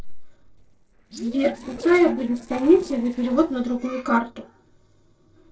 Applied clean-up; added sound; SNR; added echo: neural separator model SepFormer DNS4.